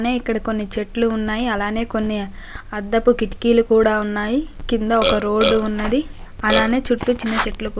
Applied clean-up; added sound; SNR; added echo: none; Burping, eructation; 1 dB; none.